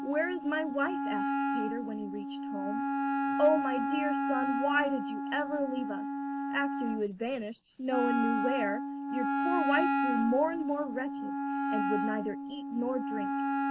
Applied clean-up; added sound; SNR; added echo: none; Wind instrument, woodwind instrument; -1 dB; none.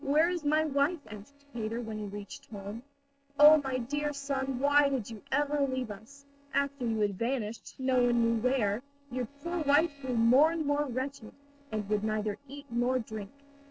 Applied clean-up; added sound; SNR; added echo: neural separator model SepFormer DNS4.